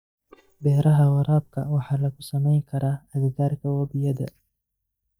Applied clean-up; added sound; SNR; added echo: neural mask model DeepFilterNet 3.